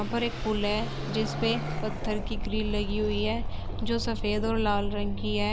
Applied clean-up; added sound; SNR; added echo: none; Car passing by / Accelerating, revving, vroom; 1 dB; none.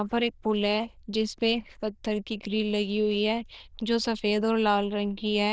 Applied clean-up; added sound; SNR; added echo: neural diffusion model UNIVERSE++.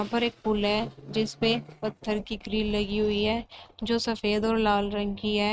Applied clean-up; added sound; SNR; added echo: neural mask model RNNoise.